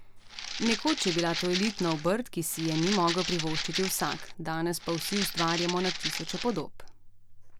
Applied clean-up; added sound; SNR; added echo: none; Rattle (instrument); 5 dB; none.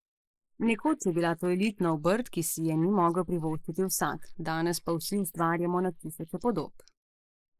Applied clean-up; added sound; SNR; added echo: neural mask model Resemble Enhance denoiser.